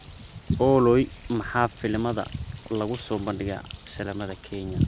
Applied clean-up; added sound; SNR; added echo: none; Bird; 18 dB; none.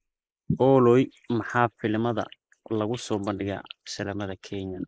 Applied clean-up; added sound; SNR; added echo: neural mask model Resemble Enhance denoiser.